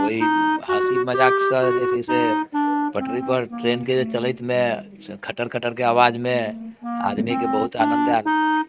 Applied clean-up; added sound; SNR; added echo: neural mask model RNNoise.